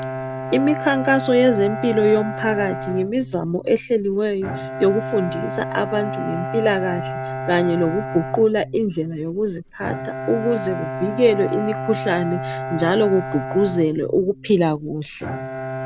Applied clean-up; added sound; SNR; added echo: none; Bowed string instrument; 8 dB; none.